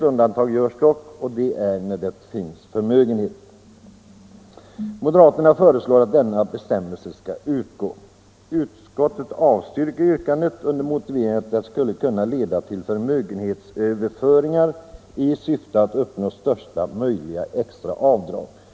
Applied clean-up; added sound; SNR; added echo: none; none; none; none.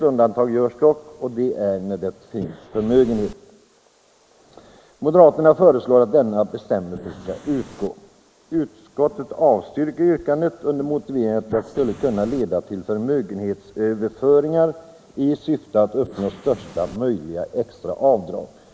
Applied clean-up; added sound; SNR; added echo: neural mask model Resemble Enhance denoiser.